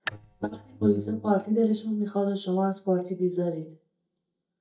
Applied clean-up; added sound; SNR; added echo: neural mask model DeepFilterNet 3.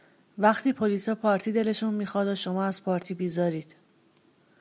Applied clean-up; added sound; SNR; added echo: none; none; none; none.